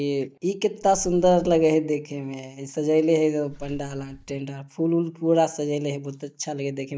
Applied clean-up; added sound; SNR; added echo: neural mask model DeepFilterNet 3.